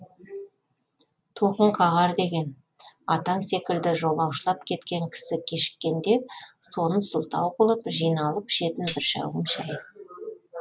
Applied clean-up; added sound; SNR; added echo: none; Tambourine; -2 dB; none.